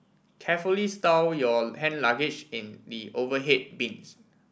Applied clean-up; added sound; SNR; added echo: none; none; none; none.